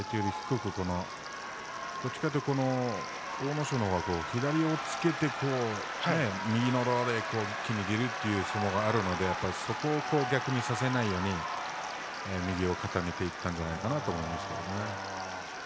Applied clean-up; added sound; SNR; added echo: none; Frying (food) + Wind instrument, woodwind instrument; 19 dB; none.